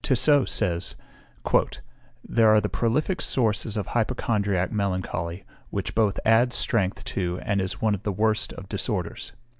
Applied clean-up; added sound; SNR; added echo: none; none; none; none.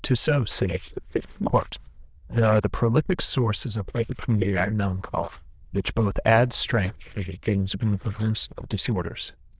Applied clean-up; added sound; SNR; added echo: neural diffusion model UNIVERSE++.